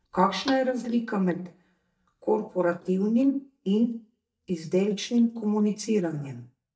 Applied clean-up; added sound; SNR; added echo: neural mask model DeepFilterNet 3.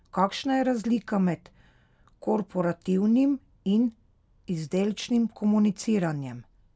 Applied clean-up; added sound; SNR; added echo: none; none; none; none.